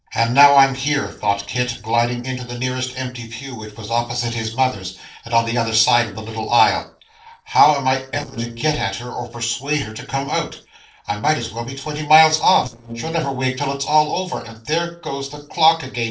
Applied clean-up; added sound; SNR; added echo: neural separator model SepFormer DNS4.